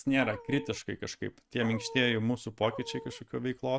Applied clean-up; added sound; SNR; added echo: neural mask model RNNoise.